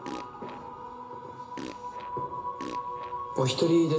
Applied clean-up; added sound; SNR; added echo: none; Fart; 14 dB; reverberation time 0.8 s.